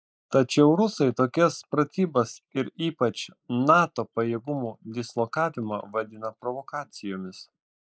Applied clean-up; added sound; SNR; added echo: neural mask model Resemble Enhance denoiser.